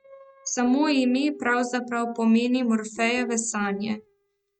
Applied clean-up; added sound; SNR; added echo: neural mask model RNNoise.